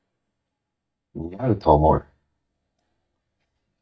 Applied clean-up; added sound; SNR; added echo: neural mask model DeepFilterNet 3.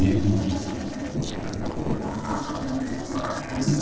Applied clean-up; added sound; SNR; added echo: neural separator model SepFormer DNS4.